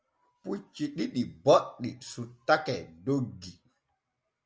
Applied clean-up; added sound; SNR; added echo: none; none; none; none.